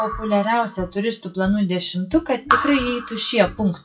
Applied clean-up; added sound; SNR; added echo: classical method WPE with log-MMSE.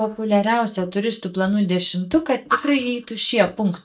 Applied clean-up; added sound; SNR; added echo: neural mask model DeepFilterNet 3.